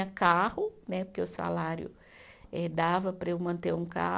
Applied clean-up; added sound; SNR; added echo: none; none; none; none.